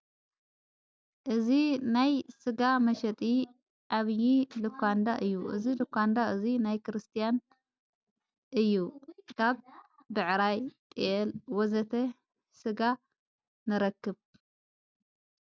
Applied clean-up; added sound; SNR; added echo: none; none; none; none.